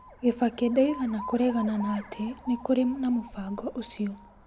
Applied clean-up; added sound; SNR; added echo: none; Alarm; 16 dB; none.